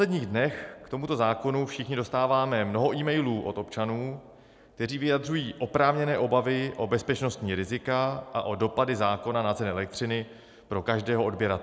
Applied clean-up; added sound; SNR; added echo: none; none; none; none.